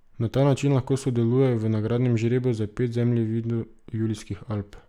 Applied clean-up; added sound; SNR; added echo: none; none; none; none.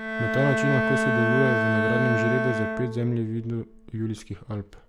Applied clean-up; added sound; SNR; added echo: none; Bowed string instrument; 0 dB; none.